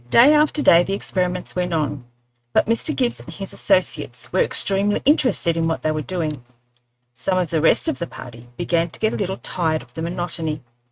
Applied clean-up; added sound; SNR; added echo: neural mask model RNNoise.